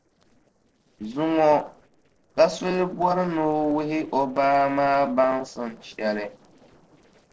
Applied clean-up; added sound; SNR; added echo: neural separator model SepFormer DNS4.